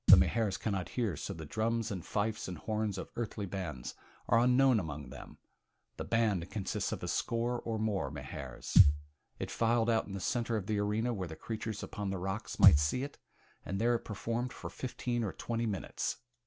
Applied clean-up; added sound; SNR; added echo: none; Thump, thud; -5 dB; none.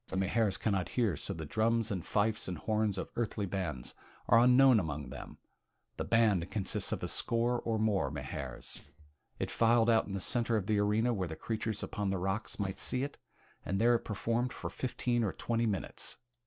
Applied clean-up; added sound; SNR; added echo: neural separator model SepFormer DNS4.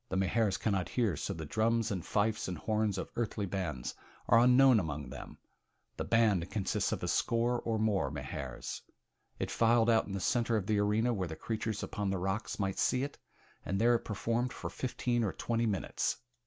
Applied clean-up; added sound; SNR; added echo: none; none; none; none.